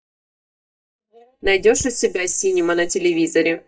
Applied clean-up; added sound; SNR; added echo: neural mask model DeepFilterNet 3.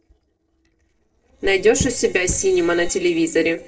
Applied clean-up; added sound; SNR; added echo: neural separator model SepFormer DNS4.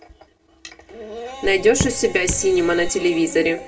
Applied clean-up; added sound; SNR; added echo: none; Raindrop / Drip; 7 dB; reverberation time 1.5 s.